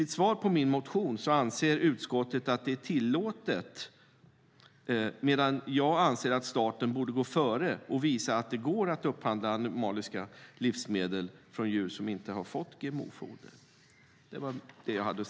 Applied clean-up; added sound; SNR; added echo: none; none; none; none.